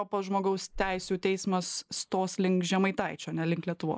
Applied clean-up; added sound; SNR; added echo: neural mask model Resemble Enhance denoiser.